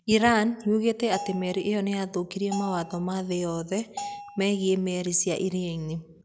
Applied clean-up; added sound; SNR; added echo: none; Bell; 13 dB; none.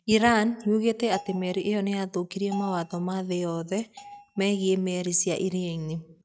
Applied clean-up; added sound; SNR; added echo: neural mask model RNNoise.